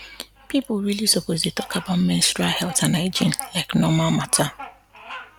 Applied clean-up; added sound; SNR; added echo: none; Bird vocalization, bird call, bird song; 19 dB; none.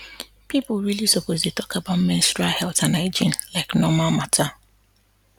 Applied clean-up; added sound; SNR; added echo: none; none; none; none.